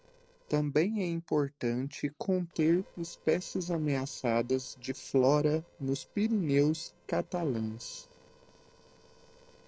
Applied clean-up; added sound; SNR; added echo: neural separator model SepFormer DNS4.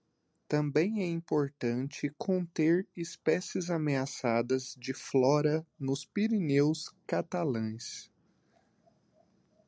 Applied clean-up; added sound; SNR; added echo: none; none; none; none.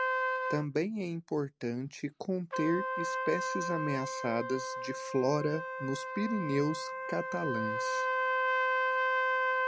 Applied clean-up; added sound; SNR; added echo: none; Trumpet; -1 dB; none.